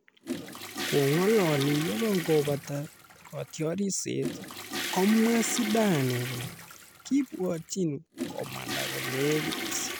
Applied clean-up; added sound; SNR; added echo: none; Toilet flush / Water; 7 dB; none.